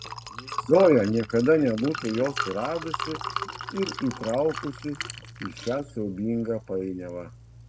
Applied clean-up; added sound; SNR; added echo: none; Liquid; 10 dB; none.